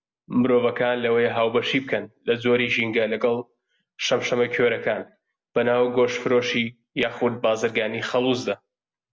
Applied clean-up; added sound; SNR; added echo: none; none; none; none.